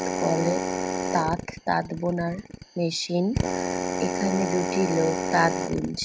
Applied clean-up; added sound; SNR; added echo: none; Drill; 2 dB; none.